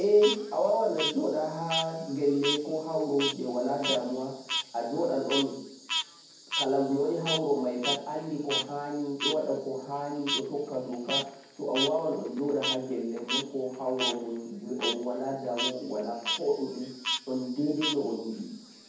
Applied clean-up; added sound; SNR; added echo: none; Frog; 6 dB; reverberation time 1.2 s.